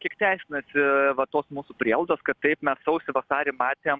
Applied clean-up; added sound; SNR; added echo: none; none; none; none.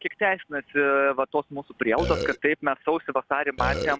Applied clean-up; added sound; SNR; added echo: none; Burping, eructation; 3 dB; none.